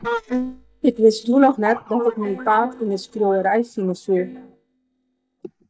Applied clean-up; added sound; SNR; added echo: neural mask model DeepFilterNet 3.